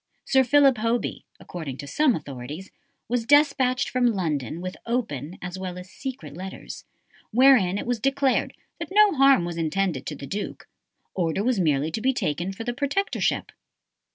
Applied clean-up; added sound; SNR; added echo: none; none; none; none.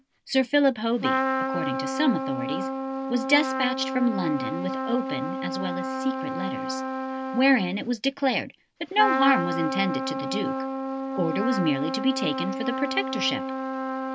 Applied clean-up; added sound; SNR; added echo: none; Trumpet; 2 dB; none.